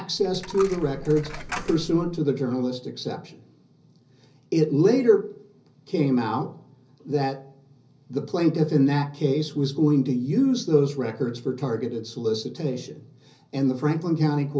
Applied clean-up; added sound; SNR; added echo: none; Coin (dropping); 12 dB; reverberation time 0.5 s.